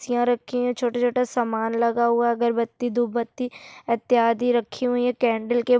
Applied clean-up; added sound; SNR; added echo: none; none; none; none.